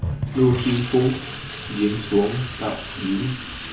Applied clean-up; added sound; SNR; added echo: none; Sink (filling or washing) / Water tap, faucet; 6 dB; reverberation time 0.2 s.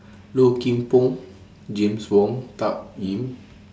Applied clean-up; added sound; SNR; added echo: none; none; none; none.